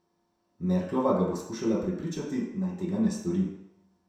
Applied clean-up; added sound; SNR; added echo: none; none; none; reverberation time 0.7 s.